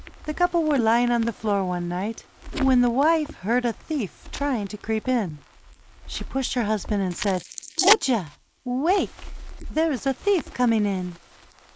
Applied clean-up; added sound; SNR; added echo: neural mask model Resemble Enhance denoiser.